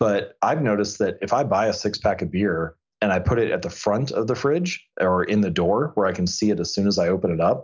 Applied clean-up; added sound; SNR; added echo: none; none; none; none.